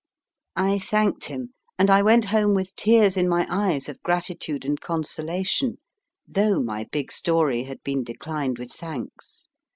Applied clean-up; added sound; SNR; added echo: none; none; none; none.